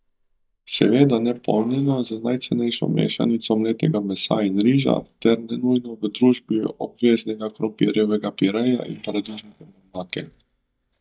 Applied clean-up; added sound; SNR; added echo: neural mask model DeepFilterNet 3.